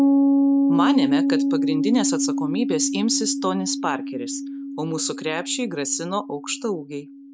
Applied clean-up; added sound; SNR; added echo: none; Piano; -3 dB; none.